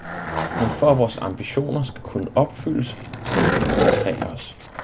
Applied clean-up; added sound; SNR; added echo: none; Skateboard; 1 dB; none.